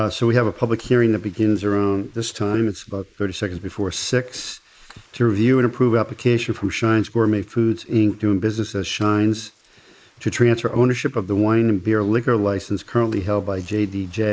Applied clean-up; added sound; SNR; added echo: neural mask model Resemble Enhance denoiser.